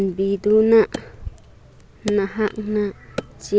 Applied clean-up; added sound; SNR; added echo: none; Wood; 17 dB; none.